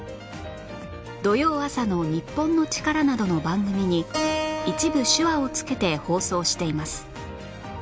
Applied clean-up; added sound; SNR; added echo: none; Keyboard (musical); 10 dB; none.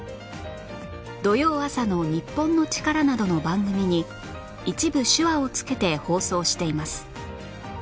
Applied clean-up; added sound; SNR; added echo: none; none; none; none.